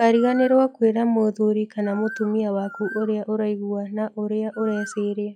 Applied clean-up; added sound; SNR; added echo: classical method log-MMSE.